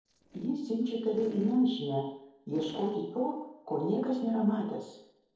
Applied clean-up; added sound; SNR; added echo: neural separator model SepFormer DNS4.